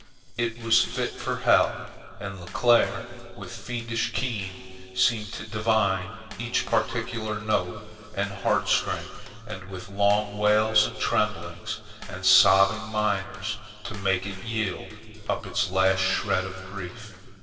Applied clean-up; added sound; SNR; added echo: neural separator model SepFormer DNS4.